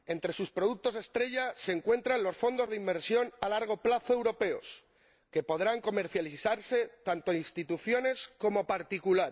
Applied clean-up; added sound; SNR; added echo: none; none; none; none.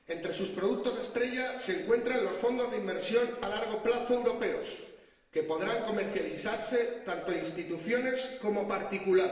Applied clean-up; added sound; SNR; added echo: none; none; none; reverberation time 1.0 s.